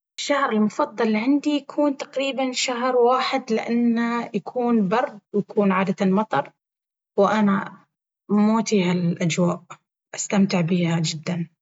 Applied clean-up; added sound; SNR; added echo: none; none; none; none.